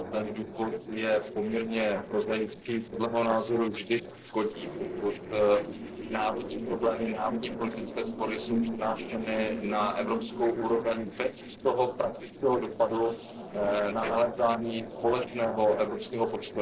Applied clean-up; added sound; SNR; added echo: neural separator model SepFormer DNS4.